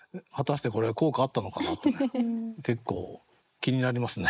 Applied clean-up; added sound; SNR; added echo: neural mask model Resemble Enhance denoiser.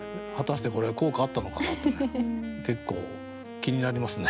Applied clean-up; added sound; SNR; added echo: none; Wind instrument, woodwind instrument; 11 dB; none.